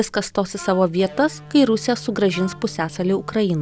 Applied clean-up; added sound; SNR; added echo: none; Wind instrument, woodwind instrument + Electric guitar; 18 dB; none.